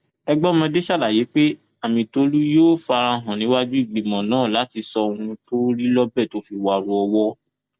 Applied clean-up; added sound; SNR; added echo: none; none; none; none.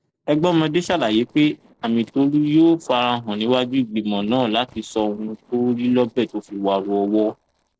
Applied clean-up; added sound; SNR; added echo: neural separator model SepFormer DNS4.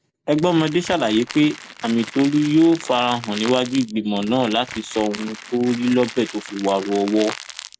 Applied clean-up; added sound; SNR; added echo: none; Crackle; 15 dB; none.